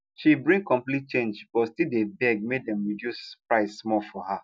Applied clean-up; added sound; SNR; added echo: none; none; none; none.